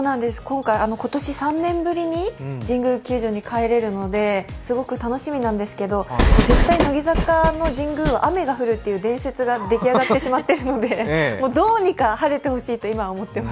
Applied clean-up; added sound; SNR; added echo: none; Train; -2 dB; none.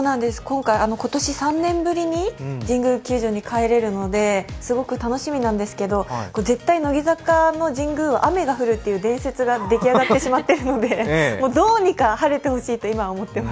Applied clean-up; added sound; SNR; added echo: none; none; none; none.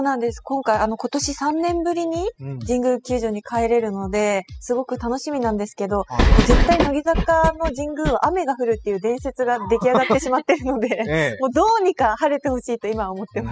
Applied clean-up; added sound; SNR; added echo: classical method spectral subtraction.